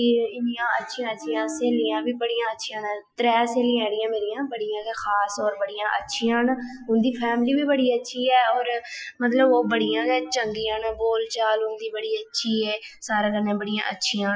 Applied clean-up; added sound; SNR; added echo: classical method Wiener filter.